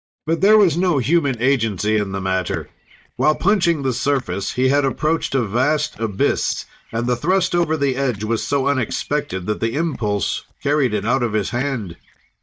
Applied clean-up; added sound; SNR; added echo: neural mask model DeepFilterNet 3.